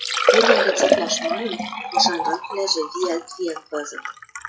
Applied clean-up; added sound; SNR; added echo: classical method WPE with log-MMSE.